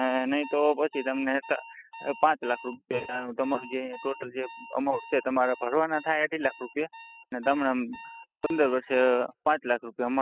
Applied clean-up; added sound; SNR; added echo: classical method spectral subtraction.